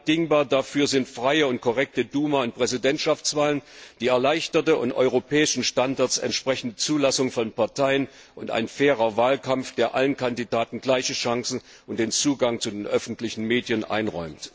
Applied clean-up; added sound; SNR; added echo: none; none; none; none.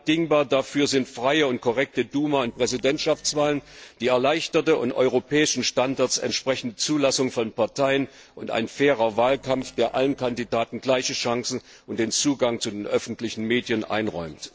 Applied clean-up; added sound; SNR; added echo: neural separator model SepFormer DNS4.